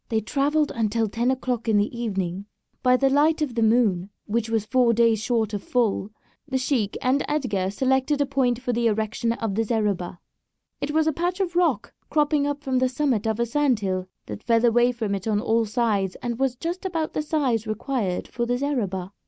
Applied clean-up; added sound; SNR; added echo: none; none; none; none.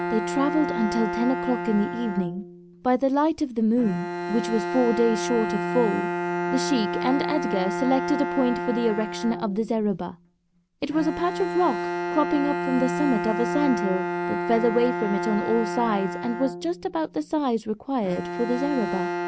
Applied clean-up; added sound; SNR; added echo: none; Bowed string instrument; 4 dB; none.